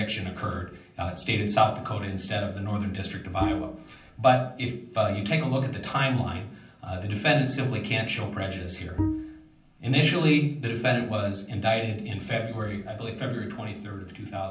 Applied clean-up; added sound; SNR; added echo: none; Bowed string instrument; 3 dB; reverberation time 0.6 s.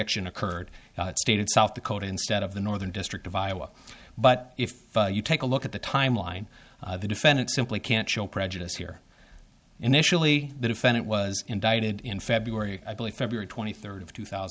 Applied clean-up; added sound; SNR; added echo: none; none; none; none.